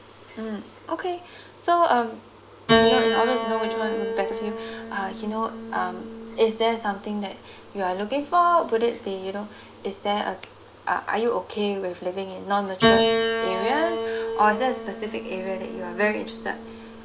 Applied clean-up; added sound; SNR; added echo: none; Piano; 2 dB; none.